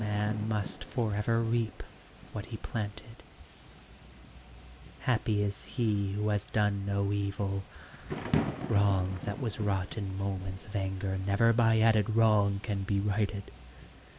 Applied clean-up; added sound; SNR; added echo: none; Thunder / Rain; 12 dB; none.